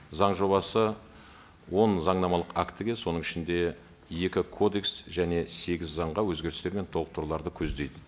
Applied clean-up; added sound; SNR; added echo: none; none; none; none.